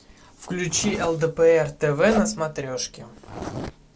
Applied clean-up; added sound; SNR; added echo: none; Zipper (clothing); 12 dB; none.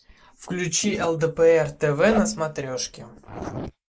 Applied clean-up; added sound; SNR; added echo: neural mask model Resemble Enhance denoiser.